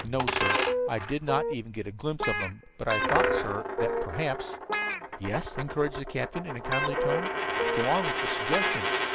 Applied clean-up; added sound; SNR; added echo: none; Guitar + Coin (dropping); -2 dB; none.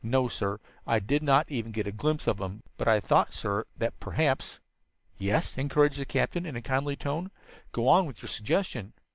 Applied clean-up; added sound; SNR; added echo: none; none; none; none.